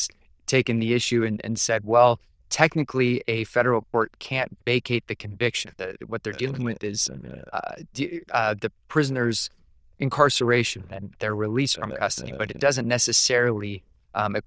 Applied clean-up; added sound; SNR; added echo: neural diffusion model UNIVERSE++.